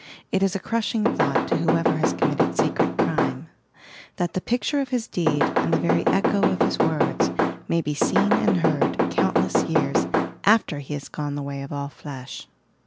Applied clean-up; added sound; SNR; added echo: none; Knock / Wood; -4 dB; none.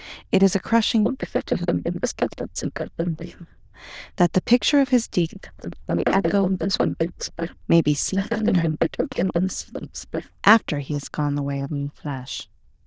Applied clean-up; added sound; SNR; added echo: neural diffusion model UNIVERSE++.